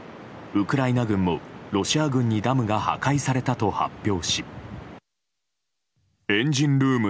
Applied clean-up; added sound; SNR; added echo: none; none; none; none.